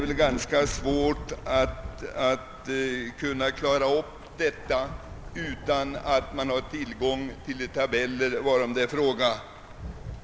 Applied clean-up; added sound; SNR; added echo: none; Rain / Thunderstorm; 12 dB; none.